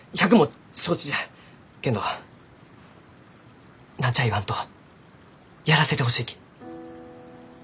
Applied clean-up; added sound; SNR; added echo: none; none; none; none.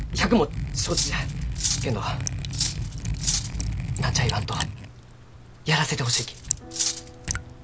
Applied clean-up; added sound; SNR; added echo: none; Liquid + Cutlery, silverware; 0 dB; none.